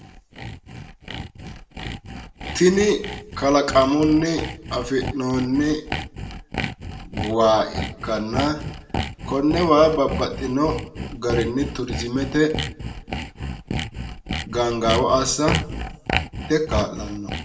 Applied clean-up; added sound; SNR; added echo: none; Sawing; 7 dB; reverberation time 0.4 s.